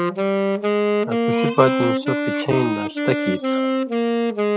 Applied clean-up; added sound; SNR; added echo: none; Wind instrument, woodwind instrument; -4 dB; none.